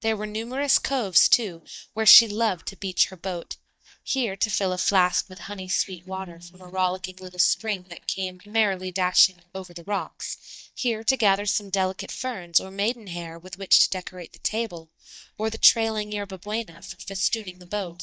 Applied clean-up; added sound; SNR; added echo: neural mask model DeepFilterNet 3.